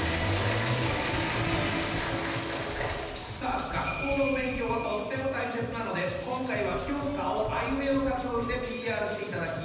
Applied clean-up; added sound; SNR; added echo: none; Wind; 12 dB; reverberation time 1.1 s.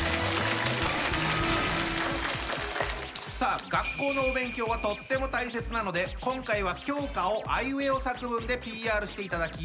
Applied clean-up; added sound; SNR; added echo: none; none; none; none.